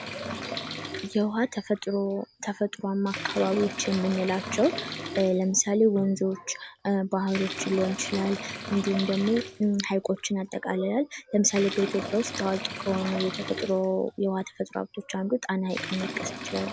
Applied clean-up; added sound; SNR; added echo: none; Bathtub (filling or washing) / Liquid; 10 dB; none.